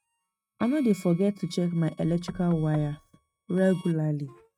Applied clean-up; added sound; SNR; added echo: neural mask model RNNoise.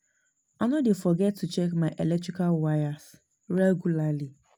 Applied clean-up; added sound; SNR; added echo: none; none; none; none.